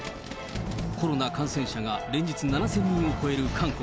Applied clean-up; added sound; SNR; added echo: none; none; none; none.